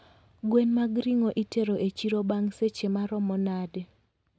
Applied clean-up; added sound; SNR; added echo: none; none; none; none.